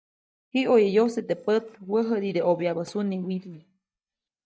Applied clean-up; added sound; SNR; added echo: neural mask model DeepFilterNet 3.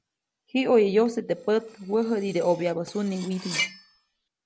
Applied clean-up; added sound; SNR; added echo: none; Cutlery, silverware; 12 dB; none.